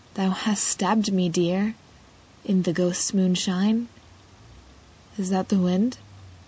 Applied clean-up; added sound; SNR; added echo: none; none; none; none.